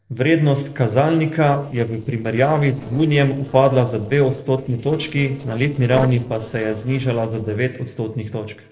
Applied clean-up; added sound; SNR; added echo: neural separator model SepFormer DNS4.